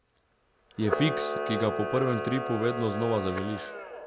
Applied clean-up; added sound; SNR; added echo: none; Camera; 3 dB; none.